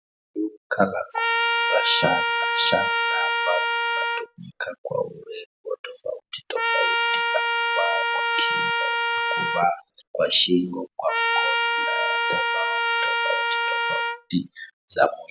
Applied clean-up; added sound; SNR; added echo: none; Trumpet; -3 dB; none.